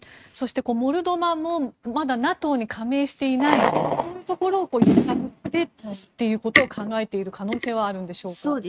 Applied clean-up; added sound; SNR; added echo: neural mask model RNNoise.